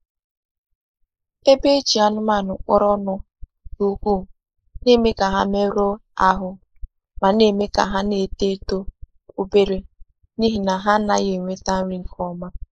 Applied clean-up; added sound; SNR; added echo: neural mask model Resemble Enhance denoiser.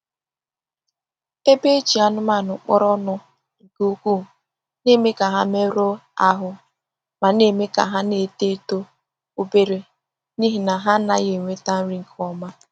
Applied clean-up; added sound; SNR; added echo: none; none; none; none.